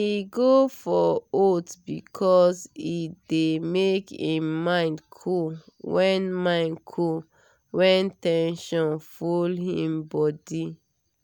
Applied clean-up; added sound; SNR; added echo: none; none; none; none.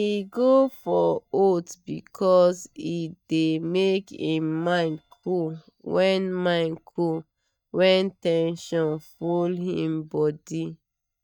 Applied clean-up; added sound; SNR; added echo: neural mask model DeepFilterNet 3.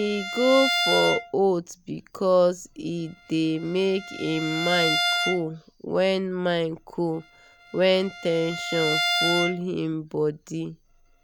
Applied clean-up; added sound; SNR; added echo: none; Bowed string instrument; 5 dB; none.